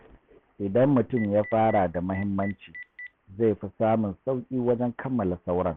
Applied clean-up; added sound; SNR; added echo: none; Telephone; 18 dB; none.